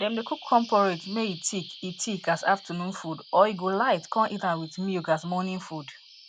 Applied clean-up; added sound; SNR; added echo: none; Bird vocalization, bird call, bird song; 19 dB; none.